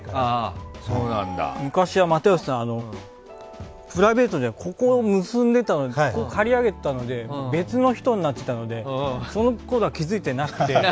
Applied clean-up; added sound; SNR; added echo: none; none; none; none.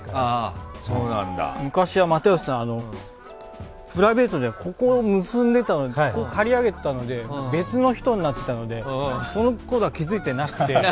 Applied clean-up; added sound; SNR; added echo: none; Fowl; 19 dB; none.